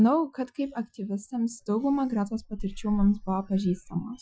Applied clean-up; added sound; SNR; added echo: classical method Wiener filter.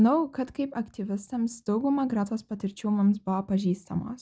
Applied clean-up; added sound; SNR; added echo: none; none; none; none.